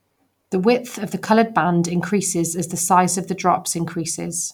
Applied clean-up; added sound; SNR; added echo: none; none; none; none.